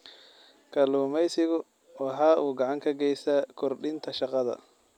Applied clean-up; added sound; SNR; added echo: none; none; none; none.